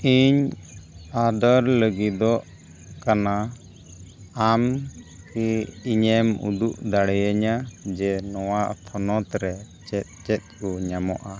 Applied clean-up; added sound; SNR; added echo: none; none; none; none.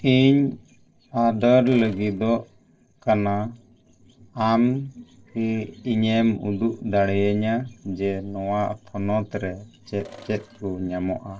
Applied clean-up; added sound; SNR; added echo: neural separator model SepFormer DNS4.